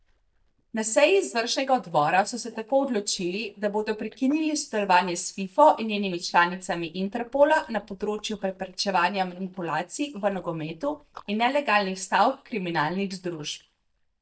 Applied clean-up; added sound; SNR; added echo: neural mask model DeepFilterNet 3.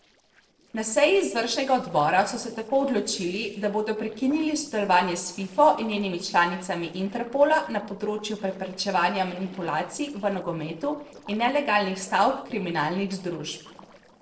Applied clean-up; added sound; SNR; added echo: neural separator model SepFormer DNS4.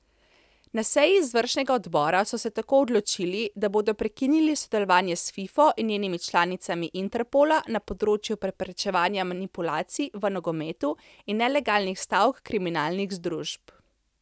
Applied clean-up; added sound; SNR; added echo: none; none; none; none.